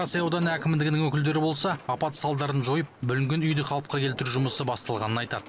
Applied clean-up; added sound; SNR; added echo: none; Glass; 19 dB; none.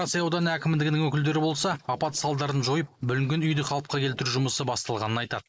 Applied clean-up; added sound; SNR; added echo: neural mask model Resemble Enhance denoiser.